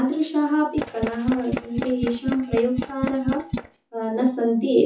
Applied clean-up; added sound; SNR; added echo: classical method WPE with log-MMSE.